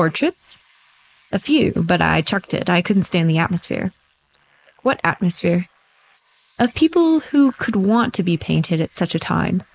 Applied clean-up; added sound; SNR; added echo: neural mask model Resemble Enhance denoiser.